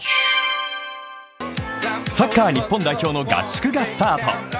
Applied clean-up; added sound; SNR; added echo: none; none; none; none.